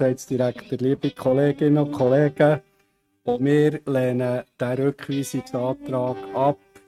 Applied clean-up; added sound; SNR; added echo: neural mask model RNNoise.